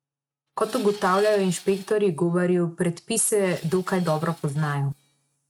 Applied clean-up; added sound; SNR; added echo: neural mask model RNNoise.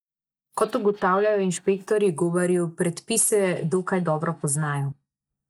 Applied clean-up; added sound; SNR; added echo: neural mask model DeepFilterNet 3.